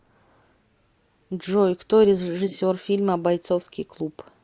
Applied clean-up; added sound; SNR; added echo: neural mask model Resemble Enhance denoiser.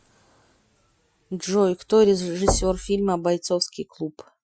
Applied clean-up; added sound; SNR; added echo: classical method Wiener filter.